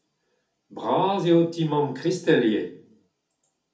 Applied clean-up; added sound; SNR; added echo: none; none; none; reverberation time 0.4 s.